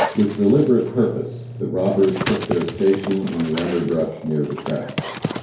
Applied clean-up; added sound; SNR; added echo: none; Dog; 9 dB; reverberation time 2.4 s.